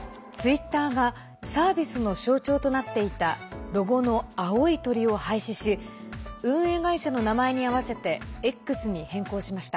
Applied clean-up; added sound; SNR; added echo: none; none; none; none.